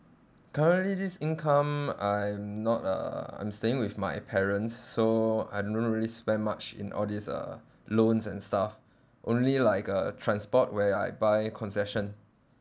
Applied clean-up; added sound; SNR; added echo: none; none; none; none.